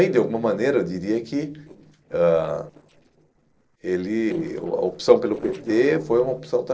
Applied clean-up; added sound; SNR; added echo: neural separator model SepFormer DNS4.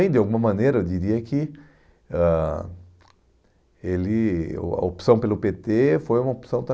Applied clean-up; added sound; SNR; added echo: none; none; none; none.